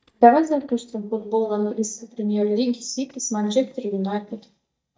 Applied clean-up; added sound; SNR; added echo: neural mask model DeepFilterNet 3.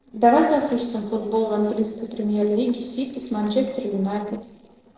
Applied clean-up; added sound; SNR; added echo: neural separator model SepFormer DNS4.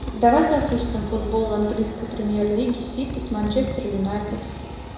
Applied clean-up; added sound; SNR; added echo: none; Motorcycle; 10 dB; reverberation time 1.0 s.